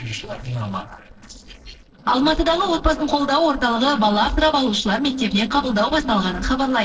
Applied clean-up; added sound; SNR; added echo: neural separator model SepFormer DNS4.